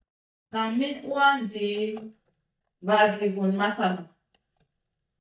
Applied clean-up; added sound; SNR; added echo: neural mask model DeepFilterNet 3.